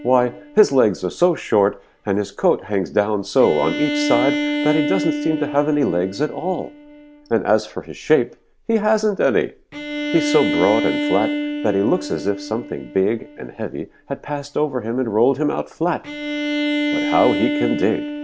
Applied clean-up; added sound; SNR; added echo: none; Bowed string instrument; 6 dB; none.